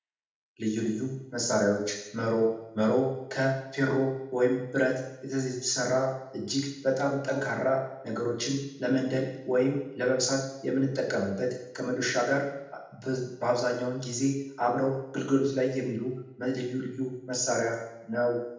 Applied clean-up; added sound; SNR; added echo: none; none; none; reverberation time 0.8 s.